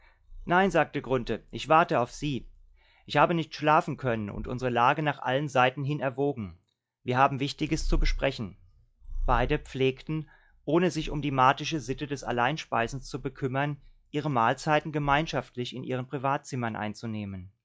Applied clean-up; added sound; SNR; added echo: classical method log-MMSE.